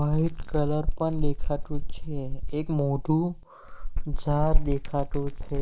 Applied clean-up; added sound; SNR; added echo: neural mask model Resemble Enhance denoiser.